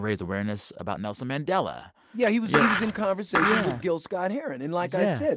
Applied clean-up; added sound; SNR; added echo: none; Skateboard; -1 dB; none.